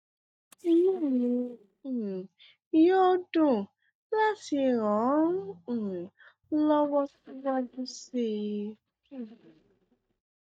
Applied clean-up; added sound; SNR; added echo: neural mask model DeepFilterNet 3.